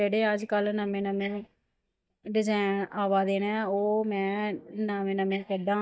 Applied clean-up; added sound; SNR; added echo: neural mask model DeepFilterNet 3.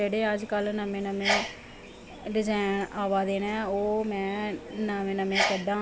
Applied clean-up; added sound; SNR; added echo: none; Sneeze; 7 dB; none.